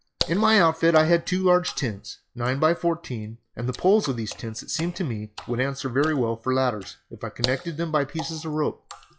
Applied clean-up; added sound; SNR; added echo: classical method log-MMSE.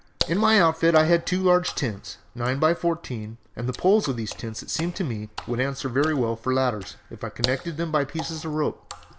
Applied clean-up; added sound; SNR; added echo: none; Water / Splash, splatter; 14 dB; none.